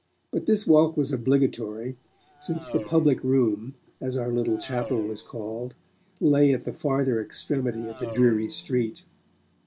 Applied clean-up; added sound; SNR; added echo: none; Race car, auto racing; 18 dB; none.